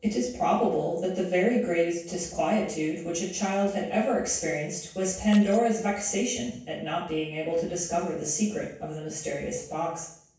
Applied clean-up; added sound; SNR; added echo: neural separator model SepFormer DNS4.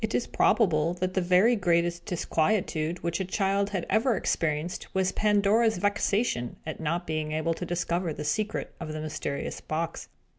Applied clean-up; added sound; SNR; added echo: none; none; none; none.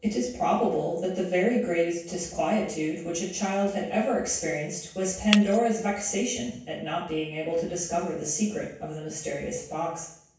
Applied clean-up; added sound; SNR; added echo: none; Shatter; 11 dB; reverberation time 0.7 s.